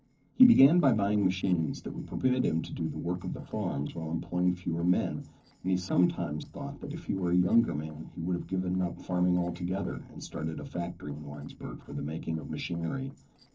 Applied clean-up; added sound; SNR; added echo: neural separator model SepFormer DNS4.